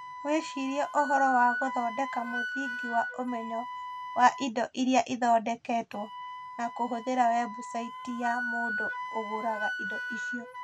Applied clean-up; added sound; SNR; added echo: none; Wind instrument, woodwind instrument; 7 dB; none.